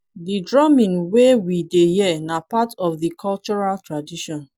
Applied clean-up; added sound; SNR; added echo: none; none; none; none.